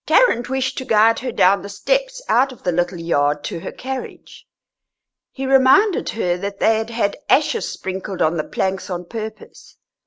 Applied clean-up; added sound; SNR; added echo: none; none; none; none.